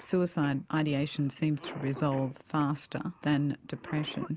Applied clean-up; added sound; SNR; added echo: none; Cough; 17 dB; none.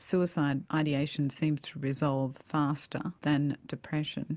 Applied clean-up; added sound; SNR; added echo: none; none; none; none.